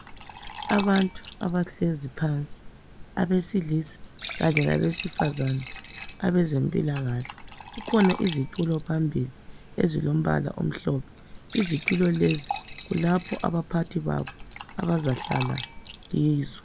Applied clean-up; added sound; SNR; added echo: none; Fill (with liquid) / Trickle, dribble / Glass; 10 dB; none.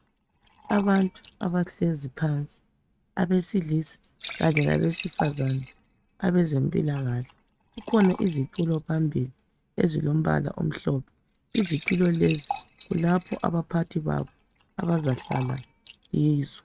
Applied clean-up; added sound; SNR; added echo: neural mask model RNNoise.